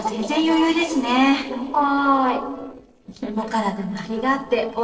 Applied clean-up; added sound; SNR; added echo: neural separator model SepFormer DNS4.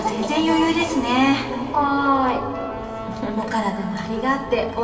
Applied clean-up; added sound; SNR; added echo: none; Wind instrument, woodwind instrument; 14 dB; reverberation time 2.5 s.